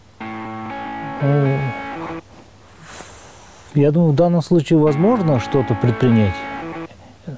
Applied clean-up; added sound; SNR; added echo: none; Guitar; 9 dB; none.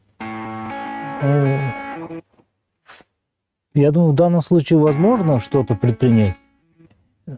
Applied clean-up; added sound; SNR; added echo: neural mask model RNNoise.